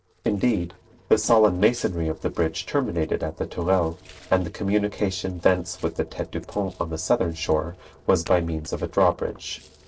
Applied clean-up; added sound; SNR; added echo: neural separator model SepFormer DNS4.